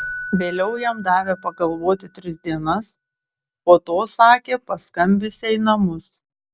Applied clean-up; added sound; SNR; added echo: none; Keyboard (musical); 18 dB; none.